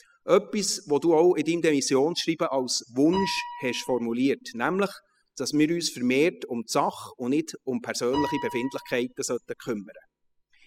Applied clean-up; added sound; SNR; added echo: classical method spectral subtraction.